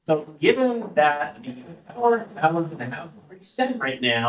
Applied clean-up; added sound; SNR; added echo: neural mask model DeepFilterNet 3.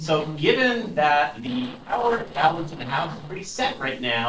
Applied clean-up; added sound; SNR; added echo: neural separator model SepFormer DNS4.